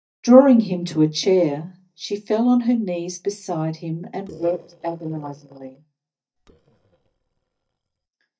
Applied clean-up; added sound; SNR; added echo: neural mask model DeepFilterNet 3.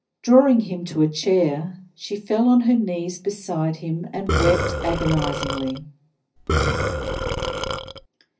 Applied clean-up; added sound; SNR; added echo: none; Burping, eructation; 2 dB; reverberation time 0.4 s.